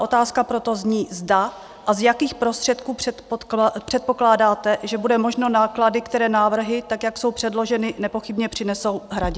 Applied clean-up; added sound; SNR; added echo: none; none; none; none.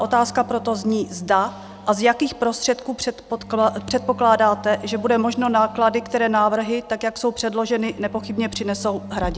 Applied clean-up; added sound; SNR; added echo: none; Bowed string instrument; 18 dB; none.